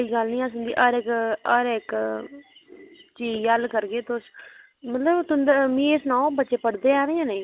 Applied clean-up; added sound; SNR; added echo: none; none; none; none.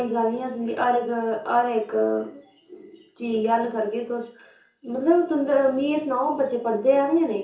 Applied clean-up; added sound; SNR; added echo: none; none; none; reverberation time 0.6 s.